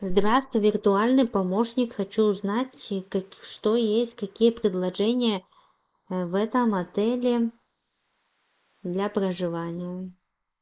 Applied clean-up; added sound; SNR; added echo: neural mask model Resemble Enhance denoiser.